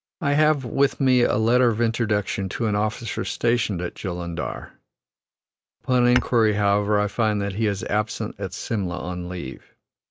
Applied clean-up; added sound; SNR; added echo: none; Tap / Hammer / Glass; 15 dB; none.